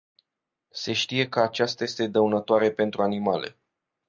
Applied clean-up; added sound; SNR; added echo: none; none; none; none.